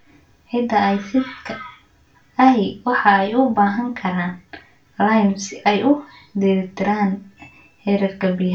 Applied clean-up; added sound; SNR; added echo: none; none; none; reverberation time 0.2 s.